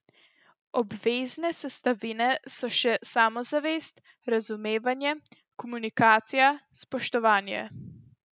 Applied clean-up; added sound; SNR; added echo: none; none; none; none.